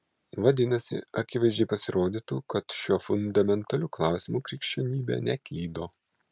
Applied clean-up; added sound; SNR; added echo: none; none; none; none.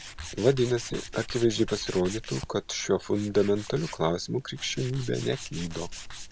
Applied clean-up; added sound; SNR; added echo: none; Tools; 12 dB; none.